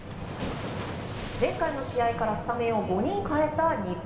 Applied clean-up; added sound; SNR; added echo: none; Waves, surf; 10 dB; reverberation time 2.1 s.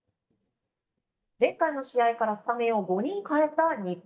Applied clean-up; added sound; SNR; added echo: neural mask model DeepFilterNet 3.